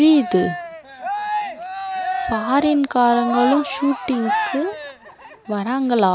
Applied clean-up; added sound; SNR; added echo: none; Cheering; 7 dB; none.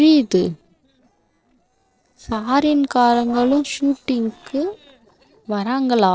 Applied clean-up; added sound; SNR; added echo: neural separator model SepFormer DNS4.